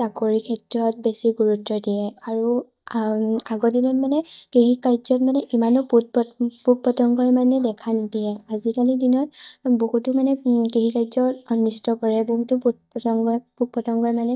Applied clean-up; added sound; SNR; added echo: neural mask model DeepFilterNet 3.